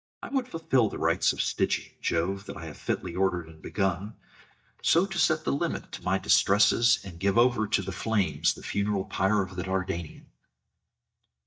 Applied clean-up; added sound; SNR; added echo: neural mask model DeepFilterNet 3.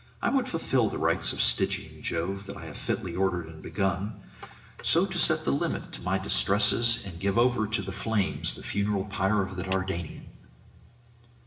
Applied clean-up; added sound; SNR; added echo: none; Clapping; 16 dB; reverberation time 0.8 s.